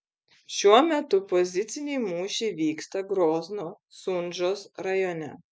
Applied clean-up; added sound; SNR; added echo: none; none; none; none.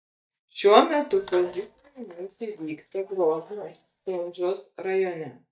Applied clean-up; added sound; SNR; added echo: neural mask model DeepFilterNet 3.